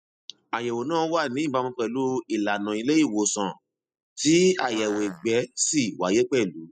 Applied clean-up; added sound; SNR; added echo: classical method spectral subtraction.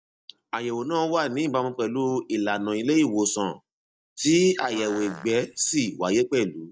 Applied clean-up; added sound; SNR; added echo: neural mask model DeepFilterNet 3.